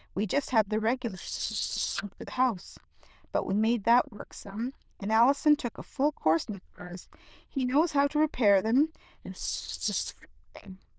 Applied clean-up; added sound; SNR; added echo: neural diffusion model UNIVERSE++.